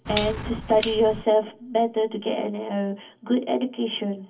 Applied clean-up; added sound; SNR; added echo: none; Clock; 10 dB; reverberation time 0.3 s.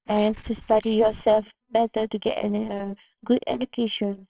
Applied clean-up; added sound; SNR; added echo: neural separator model SepFormer WHAMR!.